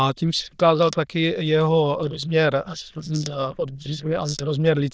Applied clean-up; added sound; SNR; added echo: neural diffusion model UNIVERSE++.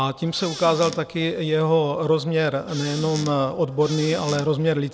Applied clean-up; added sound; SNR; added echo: none; Squeak / Cupboard open or close; 14 dB; none.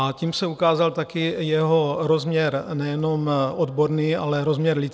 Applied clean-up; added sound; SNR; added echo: none; none; none; none.